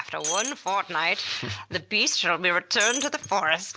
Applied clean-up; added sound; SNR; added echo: none; Shatter; 7 dB; none.